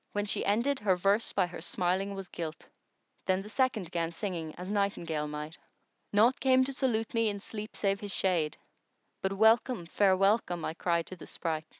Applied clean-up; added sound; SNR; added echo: none; none; none; none.